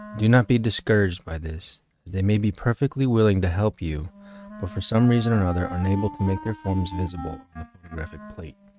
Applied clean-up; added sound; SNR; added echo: neural mask model RNNoise.